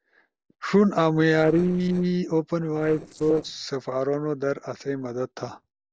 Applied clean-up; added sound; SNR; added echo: neural separator model SepFormer DNS4.